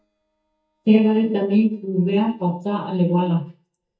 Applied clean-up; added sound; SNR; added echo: neural mask model DeepFilterNet 3.